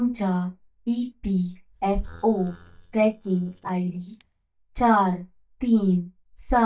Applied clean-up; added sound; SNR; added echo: neural mask model DeepFilterNet 3.